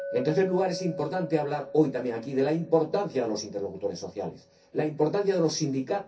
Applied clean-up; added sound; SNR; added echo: none; Chink, clink; 15 dB; reverberation time 0.3 s.